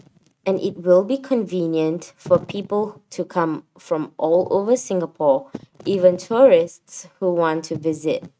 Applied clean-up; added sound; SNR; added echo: neural mask model RNNoise.